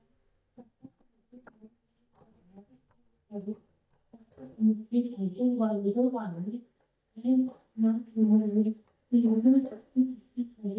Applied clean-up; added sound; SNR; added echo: neural mask model DeepFilterNet 3.